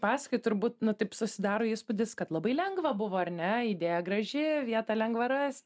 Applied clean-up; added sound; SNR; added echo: none; none; none; none.